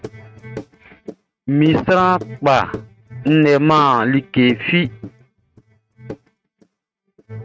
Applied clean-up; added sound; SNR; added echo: neural mask model RNNoise.